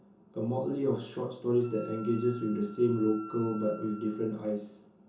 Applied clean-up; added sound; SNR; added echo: none; Wind instrument, woodwind instrument; 17 dB; reverberation time 0.6 s.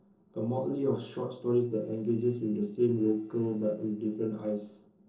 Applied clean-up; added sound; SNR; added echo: neural separator model SepFormer DNS4.